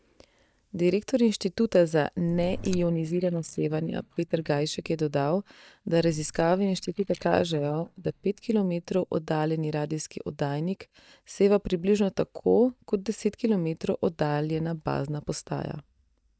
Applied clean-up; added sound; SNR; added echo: neural mask model DeepFilterNet 3.